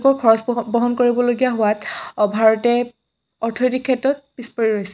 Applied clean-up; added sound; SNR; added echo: none; none; none; none.